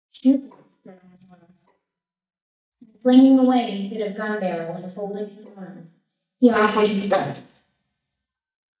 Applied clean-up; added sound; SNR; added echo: neural mask model DeepFilterNet 3.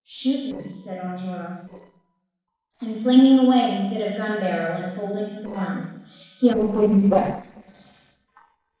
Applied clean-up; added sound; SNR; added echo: neural separator model SepFormer DNS4.